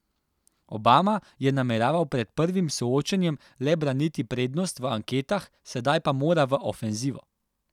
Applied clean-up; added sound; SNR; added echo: none; none; none; none.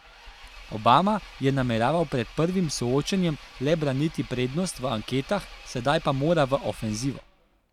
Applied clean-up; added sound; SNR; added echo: none; Engine; 18 dB; none.